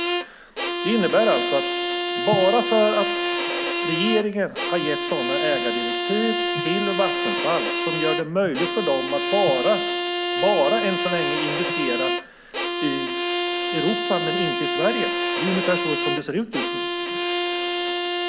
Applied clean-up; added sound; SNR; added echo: none; Bowed string instrument; 0 dB; none.